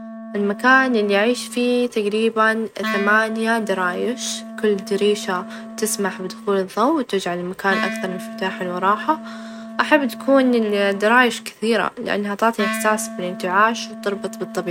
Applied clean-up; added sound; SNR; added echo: none; Wind instrument, woodwind instrument; 12 dB; none.